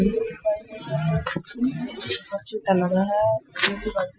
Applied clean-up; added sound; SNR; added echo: classical method Wiener filter.